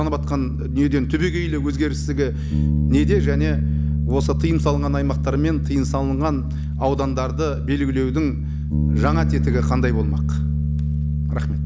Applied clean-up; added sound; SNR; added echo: none; Bass guitar; -3 dB; none.